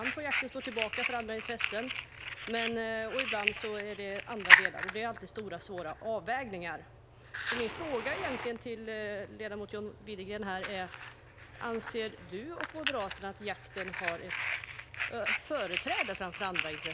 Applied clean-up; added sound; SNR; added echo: none; Fire; -3 dB; none.